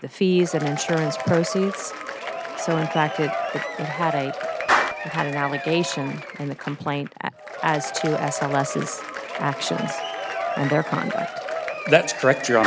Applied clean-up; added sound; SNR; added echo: none; Applause / Crowd / Cheering + Clapping; 4 dB; none.